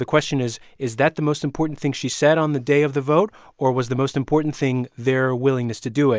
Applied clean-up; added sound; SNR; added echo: none; none; none; none.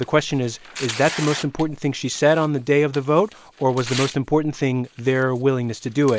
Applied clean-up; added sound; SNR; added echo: none; Tearing; 15 dB; none.